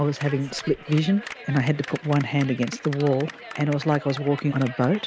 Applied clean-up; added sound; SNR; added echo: none; Clapping; 15 dB; none.